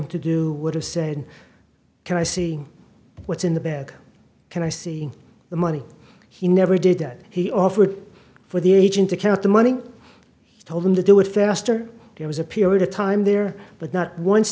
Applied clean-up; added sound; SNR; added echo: none; none; none; none.